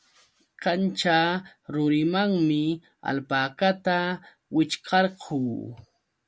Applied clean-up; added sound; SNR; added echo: none; none; none; none.